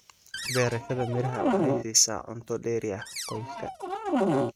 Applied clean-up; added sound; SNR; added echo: neural mask model RNNoise.